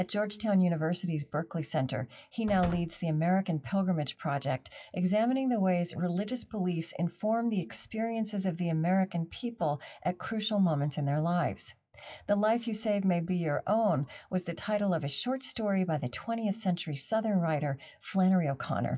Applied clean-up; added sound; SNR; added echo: classical method WPE with log-MMSE.